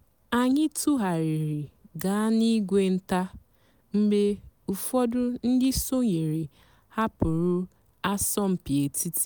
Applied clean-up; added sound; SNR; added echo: none; none; none; none.